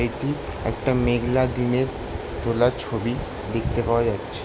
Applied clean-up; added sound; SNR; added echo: none; none; none; none.